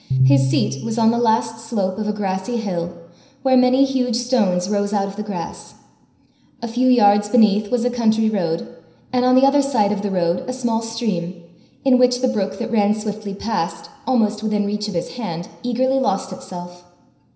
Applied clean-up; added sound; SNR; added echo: none; Piano; 2 dB; reverberation time 0.9 s.